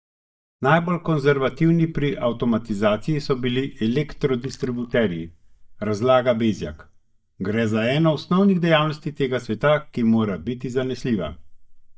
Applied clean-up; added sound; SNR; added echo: neural mask model DeepFilterNet 3.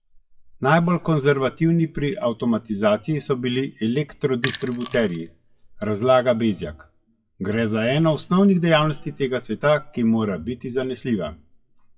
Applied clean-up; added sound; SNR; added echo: classical method WPE with log-MMSE.